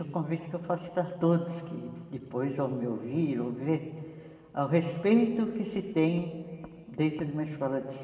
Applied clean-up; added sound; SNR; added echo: none; none; none; reverberation time 2.8 s.